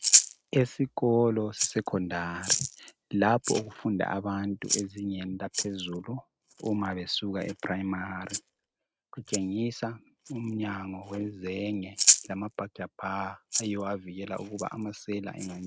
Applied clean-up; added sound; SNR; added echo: neural mask model RNNoise.